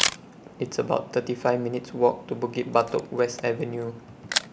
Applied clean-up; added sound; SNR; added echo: none; Camera; 8 dB; none.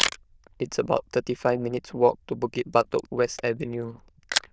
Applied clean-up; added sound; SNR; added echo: neural diffusion model UNIVERSE++.